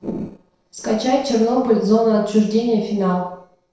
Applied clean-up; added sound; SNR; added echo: neural separator model SepFormer DNS4.